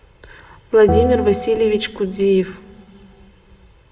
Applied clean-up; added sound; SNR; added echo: none; Bell; 7 dB; reverberation time 0.8 s.